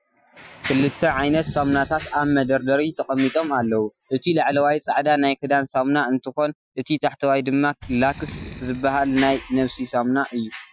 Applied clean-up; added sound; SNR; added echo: classical method Wiener filter.